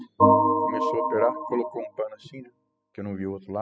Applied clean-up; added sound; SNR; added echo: classical method spectral subtraction.